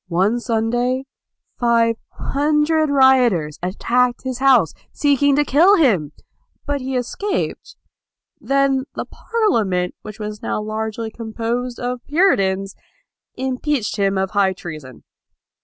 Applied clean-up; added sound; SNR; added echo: none; none; none; none.